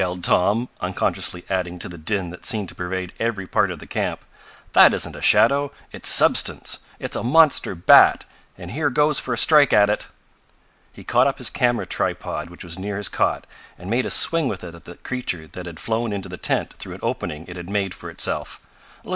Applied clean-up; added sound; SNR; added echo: none; none; none; none.